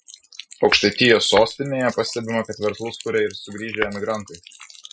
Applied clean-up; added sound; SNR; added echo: classical method Wiener filter.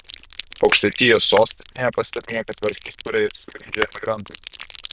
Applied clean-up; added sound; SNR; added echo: neural diffusion model UNIVERSE++.